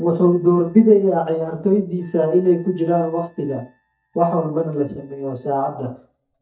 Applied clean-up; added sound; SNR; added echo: neural mask model DeepFilterNet 3.